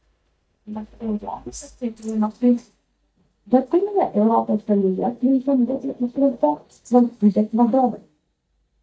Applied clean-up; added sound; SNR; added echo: neural mask model DeepFilterNet 3.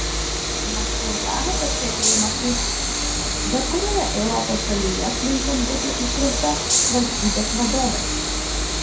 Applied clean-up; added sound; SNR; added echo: none; Train; -4 dB; reverberation time 0.4 s.